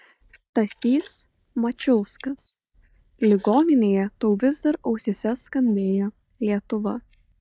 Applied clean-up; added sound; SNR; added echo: neural mask model DeepFilterNet 3.